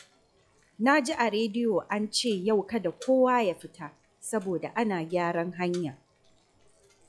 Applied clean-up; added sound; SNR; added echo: classical method log-MMSE.